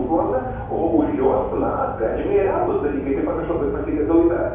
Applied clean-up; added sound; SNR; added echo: none; Insect / Frog; 12 dB; reverberation time 0.8 s.